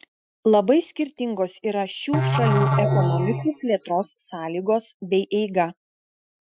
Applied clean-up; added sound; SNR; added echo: classical method Wiener filter.